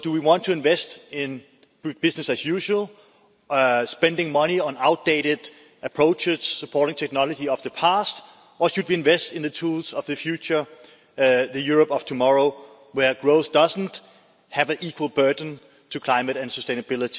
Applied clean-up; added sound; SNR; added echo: none; none; none; none.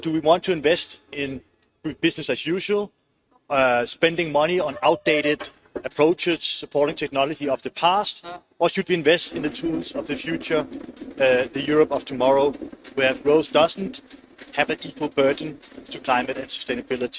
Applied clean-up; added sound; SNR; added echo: neural mask model RNNoise.